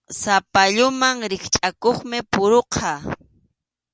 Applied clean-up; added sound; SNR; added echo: none; none; none; none.